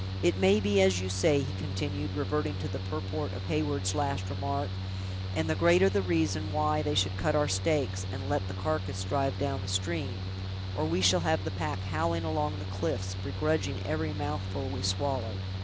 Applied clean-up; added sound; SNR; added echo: none; Mechanical fan; 3 dB; none.